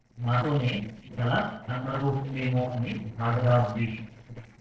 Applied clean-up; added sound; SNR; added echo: neural separator model SepFormer DNS4.